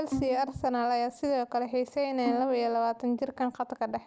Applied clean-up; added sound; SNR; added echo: none; Bowed string instrument; 11 dB; none.